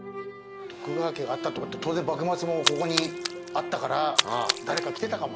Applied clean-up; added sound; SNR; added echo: none; Splash, splatter; 1 dB; none.